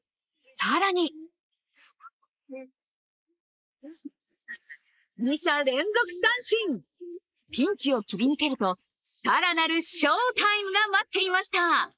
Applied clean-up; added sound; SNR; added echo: neural mask model Resemble Enhance denoiser.